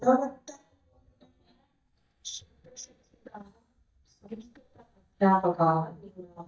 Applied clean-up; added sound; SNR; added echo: neural mask model DeepFilterNet 3.